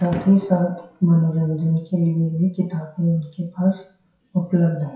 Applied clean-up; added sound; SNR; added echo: classical method WPE with log-MMSE.